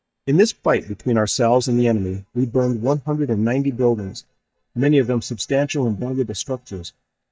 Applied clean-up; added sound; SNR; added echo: neural mask model DeepFilterNet 3.